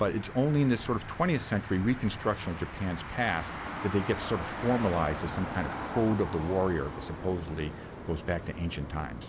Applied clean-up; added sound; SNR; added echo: none; Motor vehicle (road); 9 dB; none.